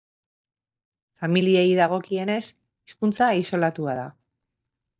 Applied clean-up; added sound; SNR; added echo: neural mask model DeepFilterNet 3.